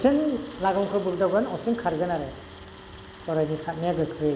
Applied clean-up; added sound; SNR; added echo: none; Tools; 19 dB; none.